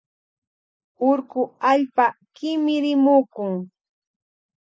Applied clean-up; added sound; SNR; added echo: none; none; none; none.